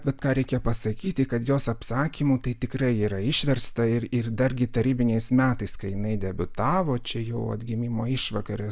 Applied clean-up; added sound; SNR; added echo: none; none; none; none.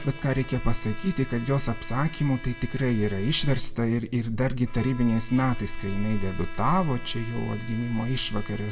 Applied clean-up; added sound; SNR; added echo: none; Bowed string instrument; 18 dB; reverberation time 0.5 s.